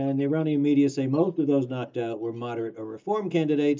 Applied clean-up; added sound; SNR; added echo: neural mask model DeepFilterNet 3.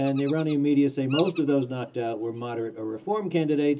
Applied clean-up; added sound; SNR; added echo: none; Bird vocalization, bird call, bird song; 14 dB; reverberation time 0.2 s.